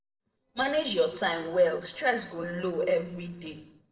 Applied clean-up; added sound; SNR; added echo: neural separator model SepFormer DNS4.